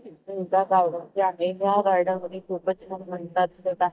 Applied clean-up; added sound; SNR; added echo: neural mask model DeepFilterNet 3.